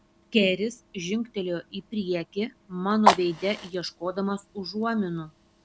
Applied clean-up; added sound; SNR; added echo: none; Fire; 4 dB; none.